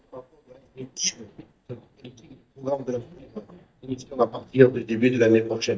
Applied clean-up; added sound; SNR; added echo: neural mask model DeepFilterNet 3.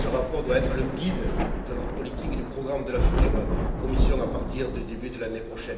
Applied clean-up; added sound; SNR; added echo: none; Thunder / Rain; -4 dB; reverberation time 0.8 s.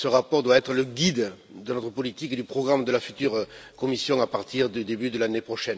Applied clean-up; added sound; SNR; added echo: none; none; none; none.